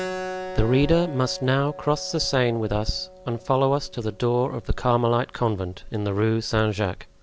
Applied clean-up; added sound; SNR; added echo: none; Keyboard (musical); 15 dB; none.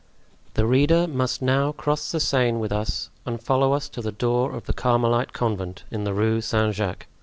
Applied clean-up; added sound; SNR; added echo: none; none; none; none.